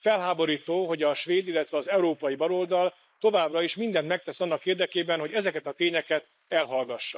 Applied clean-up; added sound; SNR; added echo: neural mask model Resemble Enhance denoiser.